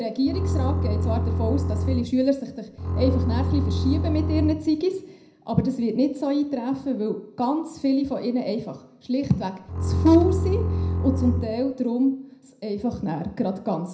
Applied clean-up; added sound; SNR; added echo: none; Bowed string instrument; -1 dB; reverberation time 0.4 s.